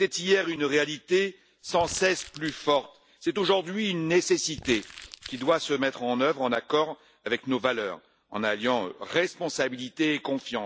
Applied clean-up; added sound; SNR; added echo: none; Crumpling, crinkling; 17 dB; none.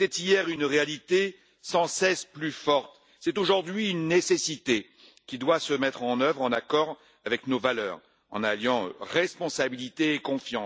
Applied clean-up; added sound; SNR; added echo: none; none; none; none.